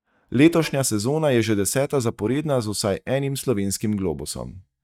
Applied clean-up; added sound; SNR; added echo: neural mask model DeepFilterNet 3.